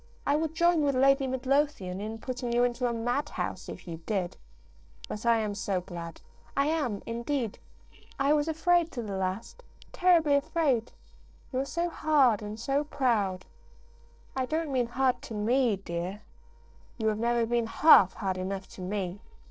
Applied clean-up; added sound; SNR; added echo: neural separator model SepFormer DNS4.